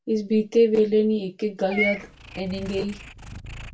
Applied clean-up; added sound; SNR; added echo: none; Meow / Purr; 12 dB; reverberation time 0.2 s.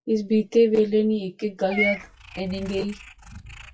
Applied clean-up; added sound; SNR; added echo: classical method WPE with log-MMSE.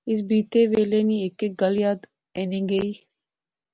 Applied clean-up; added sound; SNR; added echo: none; none; none; none.